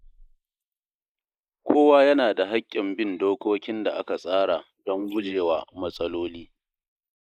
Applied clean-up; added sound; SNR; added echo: neural mask model Resemble Enhance denoiser.